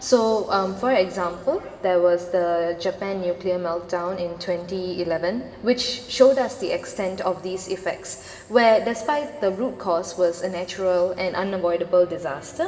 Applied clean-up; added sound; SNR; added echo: none; none; none; reverberation time 2.5 s.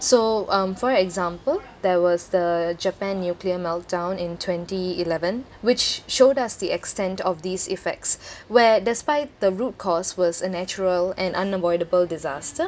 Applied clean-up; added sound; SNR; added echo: none; none; none; none.